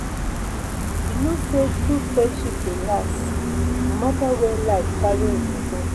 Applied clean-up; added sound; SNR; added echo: none; Gull, seagull; -2 dB; none.